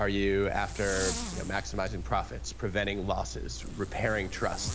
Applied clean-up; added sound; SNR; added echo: none; Zipper (clothing); 6 dB; none.